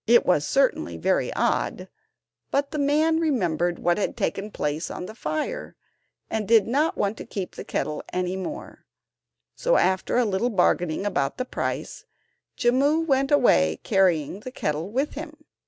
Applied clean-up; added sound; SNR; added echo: none; none; none; none.